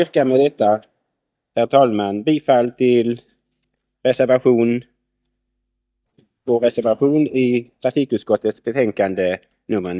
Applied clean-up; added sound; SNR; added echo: neural mask model DeepFilterNet 3.